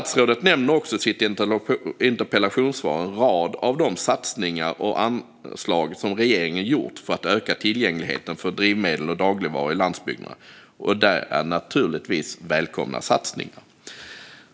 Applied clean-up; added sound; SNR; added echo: none; none; none; none.